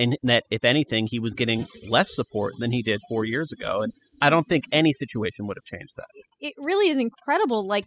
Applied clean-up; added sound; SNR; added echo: classical method spectral subtraction.